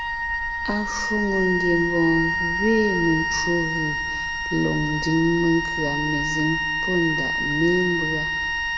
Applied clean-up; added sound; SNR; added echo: none; Wind instrument, woodwind instrument; 1 dB; reverberation time 1.3 s.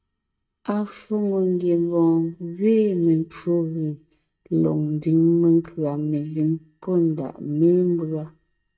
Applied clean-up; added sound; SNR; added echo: neural mask model DeepFilterNet 3.